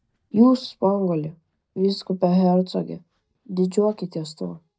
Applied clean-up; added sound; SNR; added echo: neural mask model DeepFilterNet 3.